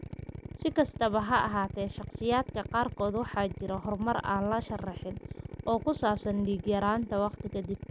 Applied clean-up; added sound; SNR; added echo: none; Drill; 10 dB; none.